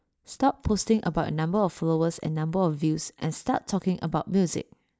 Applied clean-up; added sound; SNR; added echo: neural mask model Resemble Enhance denoiser.